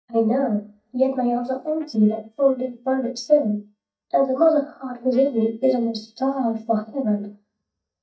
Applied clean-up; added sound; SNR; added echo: neural mask model DeepFilterNet 3.